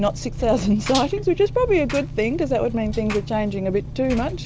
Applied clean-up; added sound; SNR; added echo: none; Engine; 8 dB; none.